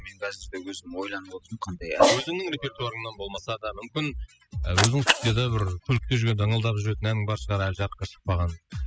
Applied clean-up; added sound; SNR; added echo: classical method spectral subtraction.